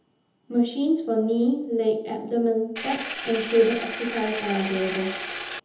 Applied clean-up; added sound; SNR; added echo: none; Engine; 6 dB; reverberation time 0.8 s.